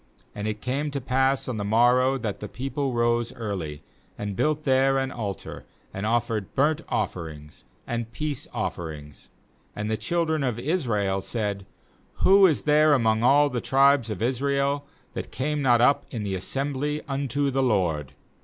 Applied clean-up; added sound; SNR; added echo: none; none; none; none.